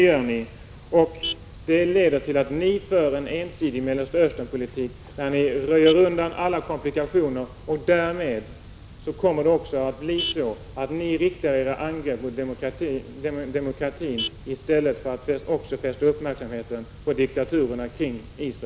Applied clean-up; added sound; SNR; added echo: none; Vehicle horn, car horn, honking; 18 dB; none.